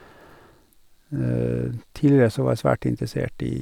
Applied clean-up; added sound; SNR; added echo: none; none; none; none.